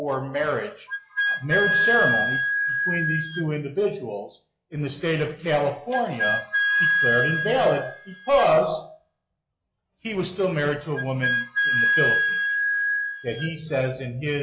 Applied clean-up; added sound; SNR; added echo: classical method log-MMSE.